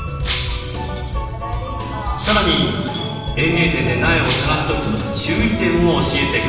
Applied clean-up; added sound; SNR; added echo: none; Shatter; 13 dB; reverberation time 1.6 s.